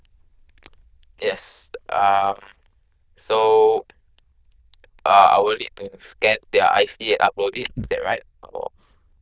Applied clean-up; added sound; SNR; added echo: neural diffusion model UNIVERSE++.